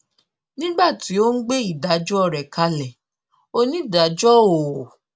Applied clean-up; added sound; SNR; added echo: none; none; none; none.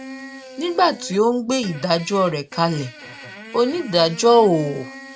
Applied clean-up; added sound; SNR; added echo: none; Bowed string instrument + Fart; 18 dB; none.